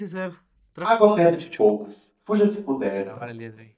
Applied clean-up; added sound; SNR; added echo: neural mask model DeepFilterNet 3.